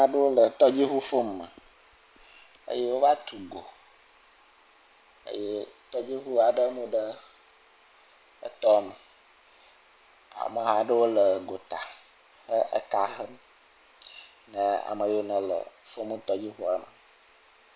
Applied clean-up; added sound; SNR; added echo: none; none; none; none.